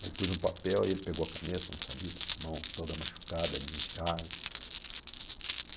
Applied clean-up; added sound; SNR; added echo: none; Glass; -4 dB; none.